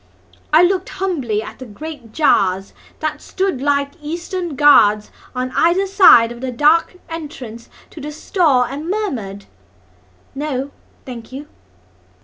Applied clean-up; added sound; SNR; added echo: none; none; none; none.